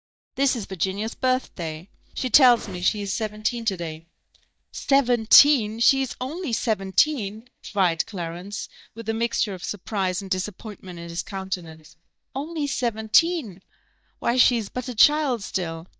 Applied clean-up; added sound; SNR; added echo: neural mask model DeepFilterNet 3.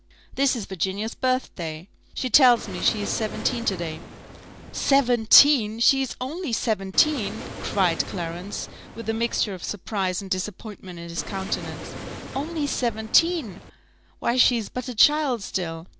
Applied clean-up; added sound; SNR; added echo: none; Waves, surf; 11 dB; none.